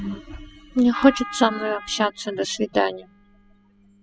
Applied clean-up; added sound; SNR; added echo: classical method spectral subtraction.